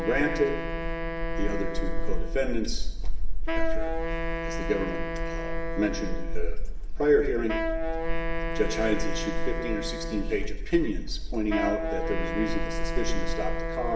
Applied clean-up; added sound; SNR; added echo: none; Wind instrument, woodwind instrument; 9 dB; reverberation time 0.9 s.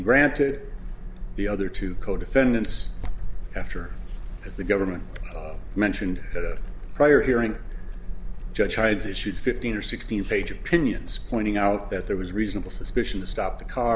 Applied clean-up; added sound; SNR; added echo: none; none; none; none.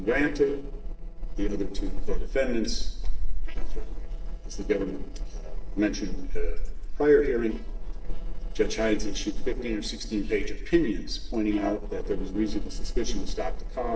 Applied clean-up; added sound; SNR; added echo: neural separator model SepFormer DNS4.